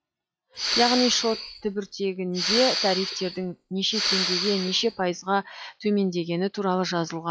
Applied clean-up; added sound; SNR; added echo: classical method log-MMSE.